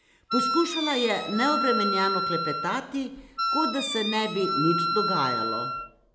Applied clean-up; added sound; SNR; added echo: none; Wind instrument, woodwind instrument; 1 dB; none.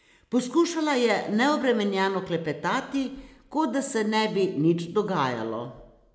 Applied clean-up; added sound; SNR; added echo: none; none; none; none.